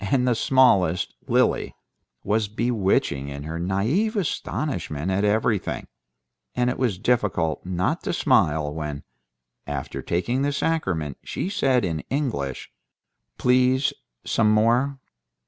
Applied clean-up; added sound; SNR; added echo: none; none; none; none.